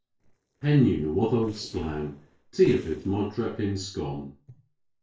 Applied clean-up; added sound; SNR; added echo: neural separator model SepFormer DNS4.